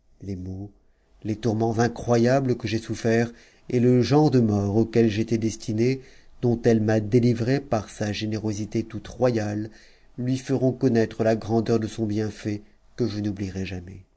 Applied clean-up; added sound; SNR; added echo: none; none; none; none.